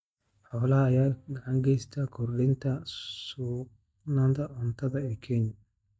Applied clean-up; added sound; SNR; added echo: neural mask model DeepFilterNet 3.